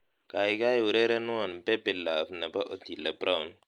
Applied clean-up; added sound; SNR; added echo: neural mask model Resemble Enhance denoiser.